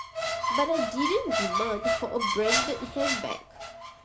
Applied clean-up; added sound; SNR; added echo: none; Squeak; -2 dB; reverberation time 0.2 s.